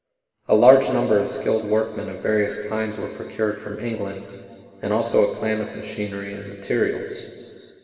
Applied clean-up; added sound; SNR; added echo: none; none; none; reverberation time 2.4 s.